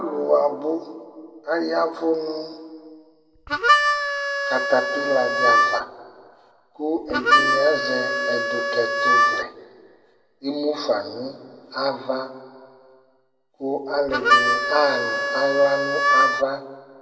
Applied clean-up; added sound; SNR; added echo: none; Harmonica; -4 dB; reverberation time 1.5 s.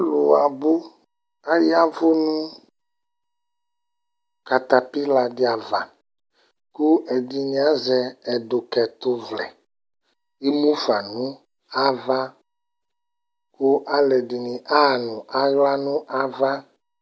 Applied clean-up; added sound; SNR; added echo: none; none; none; none.